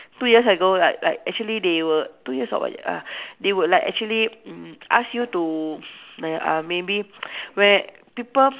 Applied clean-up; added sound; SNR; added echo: none; none; none; none.